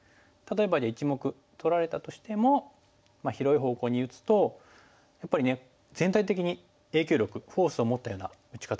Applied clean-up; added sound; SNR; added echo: none; none; none; none.